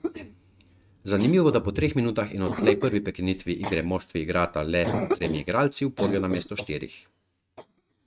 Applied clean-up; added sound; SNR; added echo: neural mask model RNNoise.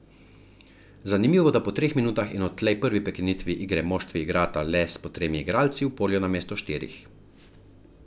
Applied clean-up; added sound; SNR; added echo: none; none; none; none.